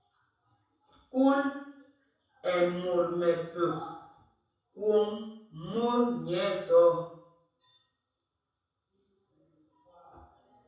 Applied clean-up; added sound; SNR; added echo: none; none; none; reverberation time 0.7 s.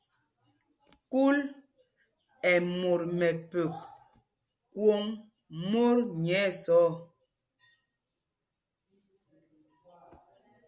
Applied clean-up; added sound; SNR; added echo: none; none; none; none.